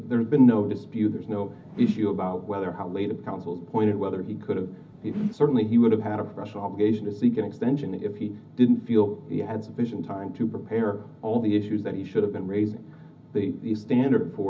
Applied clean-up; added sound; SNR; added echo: none; Whoosh, swoosh, swish; 11 dB; reverberation time 0.4 s.